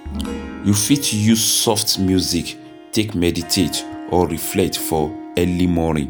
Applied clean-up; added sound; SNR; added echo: none; Harp + Organ; 14 dB; none.